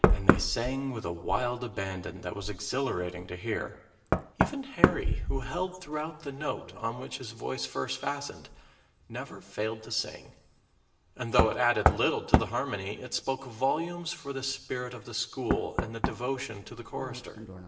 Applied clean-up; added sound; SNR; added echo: none; Knock; -1 dB; reverberation time 0.8 s.